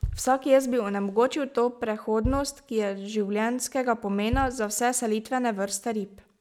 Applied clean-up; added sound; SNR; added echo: none; Bass drum; 12 dB; none.